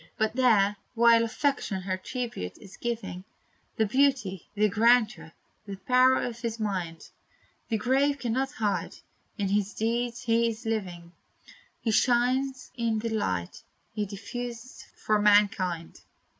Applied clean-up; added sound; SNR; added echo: none; none; none; none.